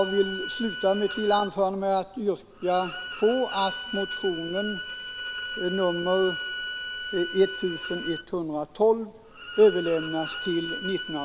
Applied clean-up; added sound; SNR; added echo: none; Bowed string instrument; 8 dB; none.